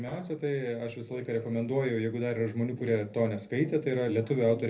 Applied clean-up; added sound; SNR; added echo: neural separator model SepFormer DNS4.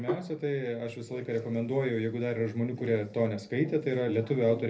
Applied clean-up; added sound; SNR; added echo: none; Hands; 16 dB; reverberation time 0.3 s.